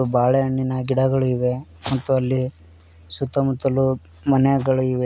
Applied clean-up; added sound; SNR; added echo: none; none; none; none.